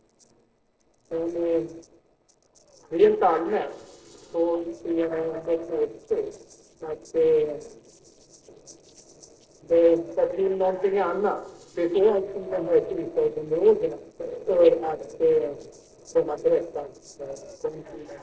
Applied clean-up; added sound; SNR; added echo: neural separator model SepFormer DNS4.